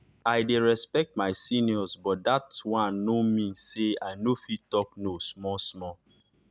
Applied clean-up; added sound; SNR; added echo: none; none; none; none.